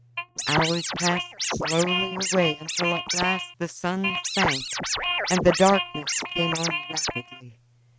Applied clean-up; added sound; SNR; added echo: neural mask model RNNoise.